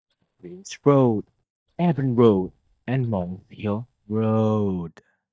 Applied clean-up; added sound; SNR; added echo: neural mask model DeepFilterNet 3.